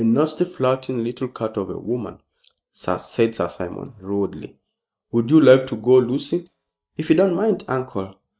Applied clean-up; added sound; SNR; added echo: neural mask model DeepFilterNet 3.